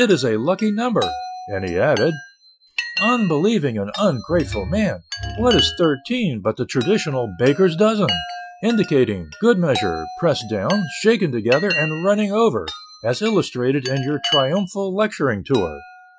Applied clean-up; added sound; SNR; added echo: classical method Wiener filter.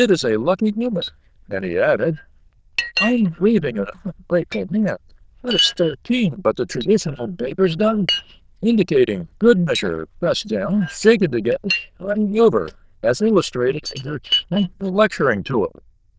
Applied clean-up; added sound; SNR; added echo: neural diffusion model UNIVERSE++.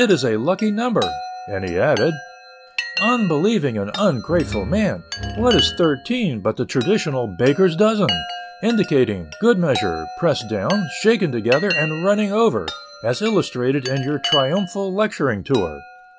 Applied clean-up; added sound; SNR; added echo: none; Chime + Bowed string instrument; 10 dB; none.